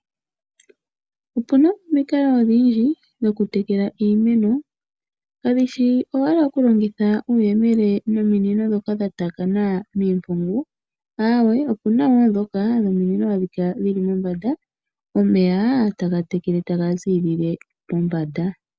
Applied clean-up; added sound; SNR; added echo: none; none; none; none.